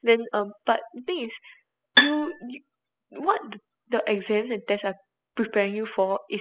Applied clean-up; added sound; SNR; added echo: classical method spectral subtraction.